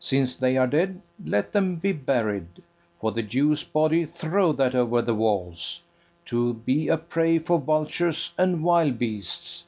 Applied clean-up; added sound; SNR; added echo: none; none; none; none.